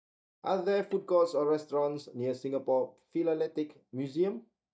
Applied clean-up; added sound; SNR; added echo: neural mask model DeepFilterNet 3.